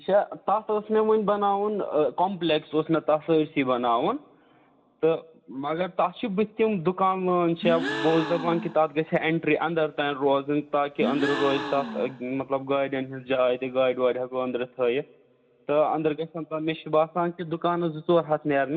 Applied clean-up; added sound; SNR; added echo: none; Gasp; 10 dB; reverberation time 0.4 s.